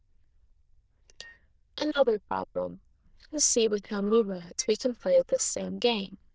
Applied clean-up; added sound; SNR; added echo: neural diffusion model UNIVERSE++.